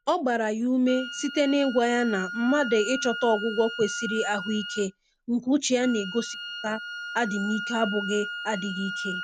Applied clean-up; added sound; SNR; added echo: none; Wind instrument, woodwind instrument; 9 dB; none.